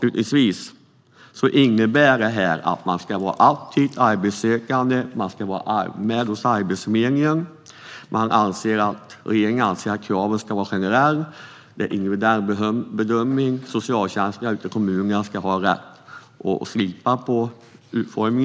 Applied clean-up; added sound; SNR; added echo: none; none; none; none.